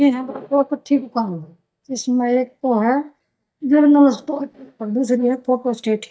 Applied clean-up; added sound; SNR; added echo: neural mask model DeepFilterNet 3.